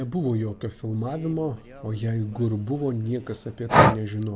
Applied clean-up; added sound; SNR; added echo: none; Breathing; -1 dB; none.